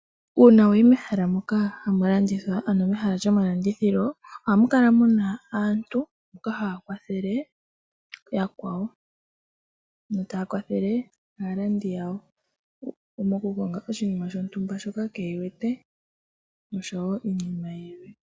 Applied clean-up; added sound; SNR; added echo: none; none; none; none.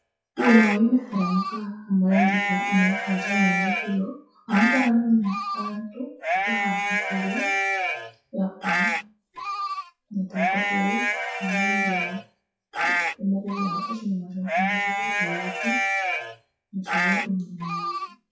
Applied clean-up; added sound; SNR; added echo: classical method WPE with log-MMSE.